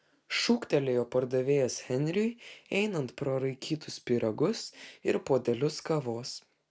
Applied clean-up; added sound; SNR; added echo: none; none; none; none.